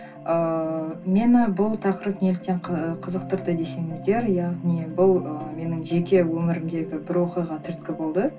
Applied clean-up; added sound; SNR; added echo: none; none; none; reverberation time 0.1 s.